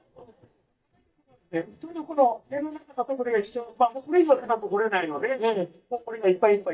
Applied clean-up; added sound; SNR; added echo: neural mask model DeepFilterNet 3.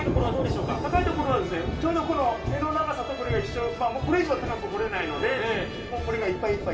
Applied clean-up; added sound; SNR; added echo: none; Thunder / Rain; 5 dB; reverberation time 2.5 s.